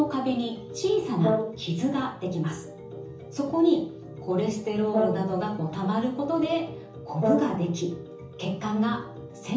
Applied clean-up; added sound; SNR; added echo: none; Brass instrument; 6 dB; reverberation time 0.7 s.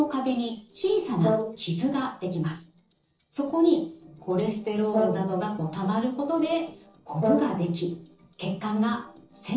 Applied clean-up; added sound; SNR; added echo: neural separator model SepFormer DNS4.